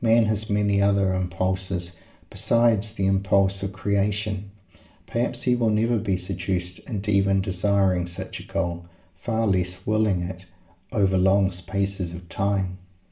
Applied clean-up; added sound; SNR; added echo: none; none; none; reverberation time 0.4 s.